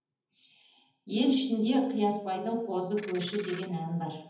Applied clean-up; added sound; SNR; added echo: none; Ratchet, pawl; 12 dB; reverberation time 0.8 s.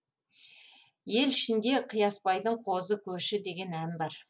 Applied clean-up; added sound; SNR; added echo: none; none; none; none.